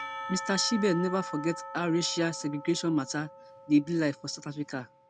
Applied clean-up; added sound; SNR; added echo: none; Church bell / Percussion; 12 dB; none.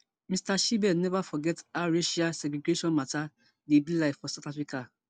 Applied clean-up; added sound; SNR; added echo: none; none; none; none.